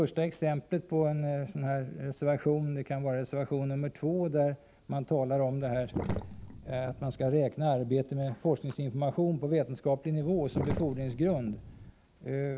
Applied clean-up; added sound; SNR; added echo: none; Sink (filling or washing); 8 dB; none.